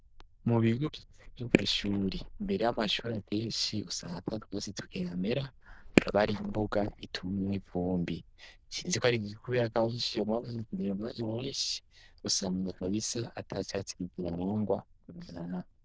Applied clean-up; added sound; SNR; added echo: neural diffusion model UNIVERSE++.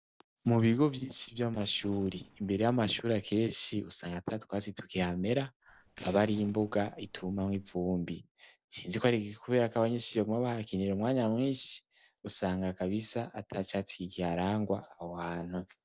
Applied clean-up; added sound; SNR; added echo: neural separator model SepFormer DNS4.